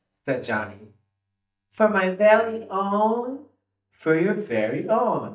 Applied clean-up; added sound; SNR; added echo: neural mask model DeepFilterNet 3.